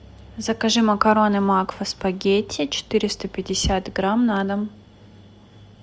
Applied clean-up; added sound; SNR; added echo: none; none; none; none.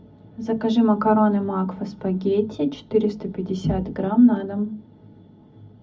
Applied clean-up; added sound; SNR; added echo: none; none; none; reverberation time 0.4 s.